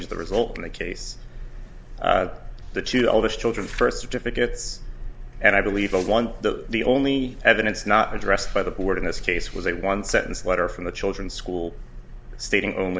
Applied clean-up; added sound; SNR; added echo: none; none; none; none.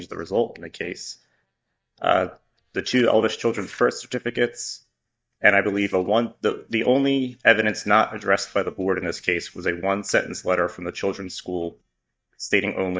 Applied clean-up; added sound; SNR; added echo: neural mask model DeepFilterNet 3.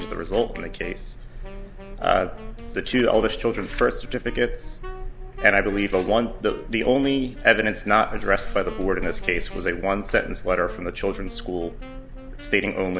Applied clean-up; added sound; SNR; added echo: none; Wind instrument, woodwind instrument; 19 dB; none.